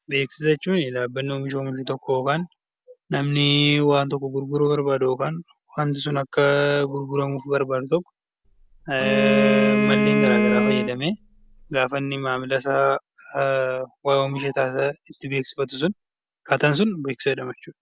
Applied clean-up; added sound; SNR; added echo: none; Bowed string instrument; -2 dB; none.